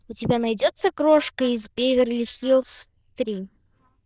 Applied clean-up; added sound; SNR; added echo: neural diffusion model UNIVERSE++.